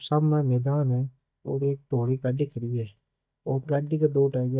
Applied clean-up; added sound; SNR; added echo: neural mask model DeepFilterNet 3.